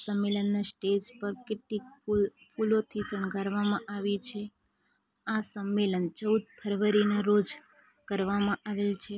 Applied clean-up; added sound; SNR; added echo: none; none; none; none.